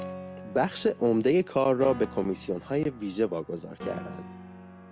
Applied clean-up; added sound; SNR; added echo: none; Piano; 15 dB; none.